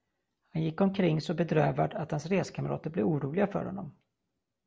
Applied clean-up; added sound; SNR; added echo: none; none; none; none.